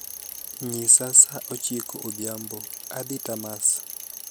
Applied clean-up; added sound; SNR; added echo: none; Bicycle; 13 dB; none.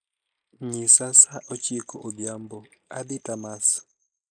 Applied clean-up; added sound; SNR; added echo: neural mask model Resemble Enhance denoiser.